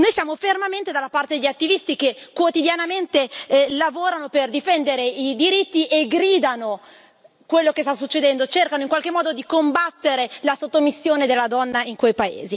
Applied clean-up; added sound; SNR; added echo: none; none; none; none.